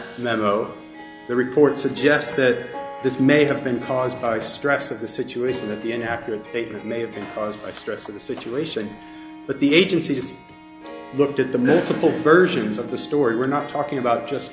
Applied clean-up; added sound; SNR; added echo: none; Harp; 16 dB; none.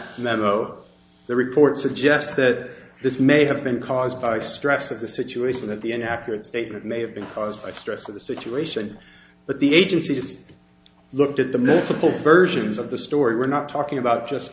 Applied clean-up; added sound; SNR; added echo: none; none; none; none.